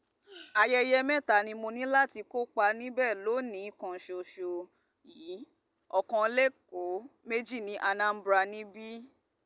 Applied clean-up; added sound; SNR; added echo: none; none; none; none.